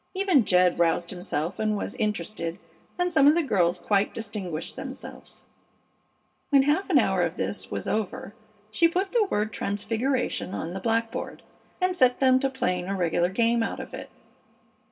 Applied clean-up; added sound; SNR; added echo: none; none; none; reverberation time 0.2 s.